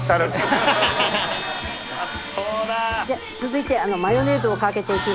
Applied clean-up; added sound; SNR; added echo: none; Bowed string instrument + Crash cymbal; 9 dB; none.